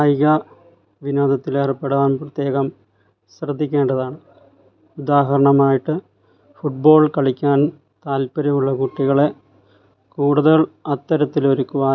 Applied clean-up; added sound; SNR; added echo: none; none; none; none.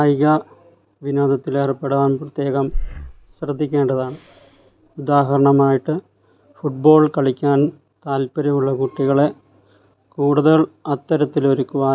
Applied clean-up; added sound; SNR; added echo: none; Breathing; 11 dB; none.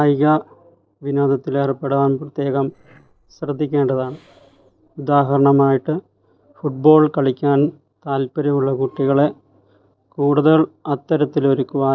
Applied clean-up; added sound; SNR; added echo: neural separator model SepFormer DNS4.